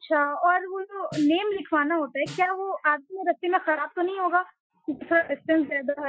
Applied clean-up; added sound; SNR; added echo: classical method Wiener filter.